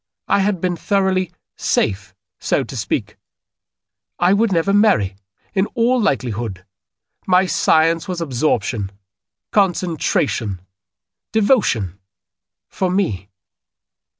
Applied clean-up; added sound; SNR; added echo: none; none; none; none.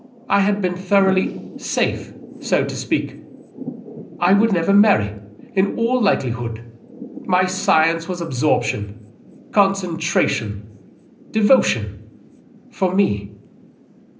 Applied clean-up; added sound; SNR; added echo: none; Thunder / Rain; 16 dB; reverberation time 0.5 s.